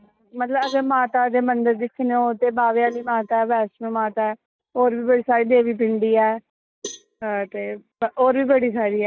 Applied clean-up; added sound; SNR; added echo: neural mask model DeepFilterNet 3.